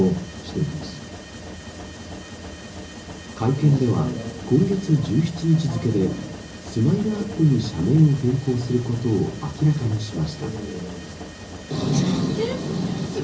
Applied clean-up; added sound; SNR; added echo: none; Mechanisms; 14 dB; reverberation time 0.5 s.